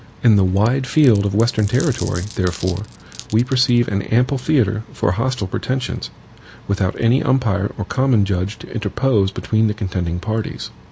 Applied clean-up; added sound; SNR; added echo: none; Glass; 19 dB; none.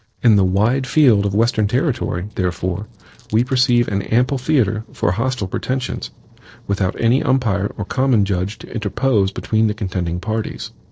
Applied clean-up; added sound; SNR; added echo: neural separator model SepFormer DNS4.